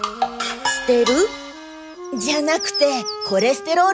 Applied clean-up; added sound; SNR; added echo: none; Wind instrument, woodwind instrument; 13 dB; none.